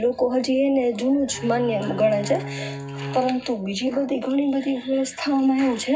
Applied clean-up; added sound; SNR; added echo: none; Bowed string instrument; 12 dB; reverberation time 0.4 s.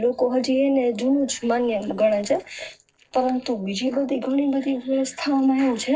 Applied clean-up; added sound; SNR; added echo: neural separator model SepFormer DNS4.